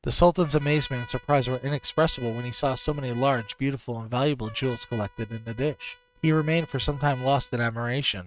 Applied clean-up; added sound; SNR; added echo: neural mask model RNNoise.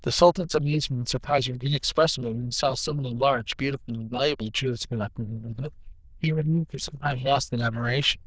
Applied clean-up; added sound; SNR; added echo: neural diffusion model UNIVERSE++.